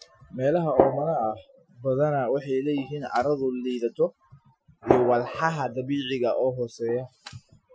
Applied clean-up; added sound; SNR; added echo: classical method Wiener filter.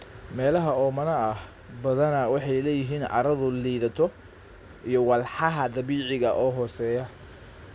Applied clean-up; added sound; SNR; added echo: none; none; none; none.